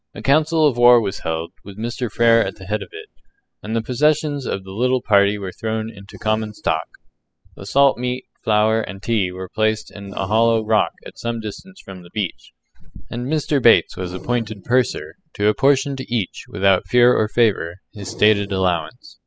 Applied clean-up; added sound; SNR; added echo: classical method spectral subtraction.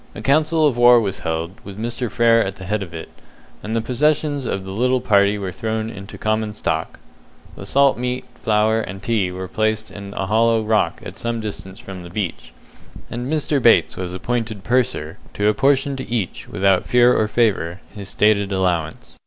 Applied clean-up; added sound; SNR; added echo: none; none; none; none.